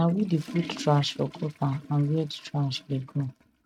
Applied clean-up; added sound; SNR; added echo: neural mask model RNNoise.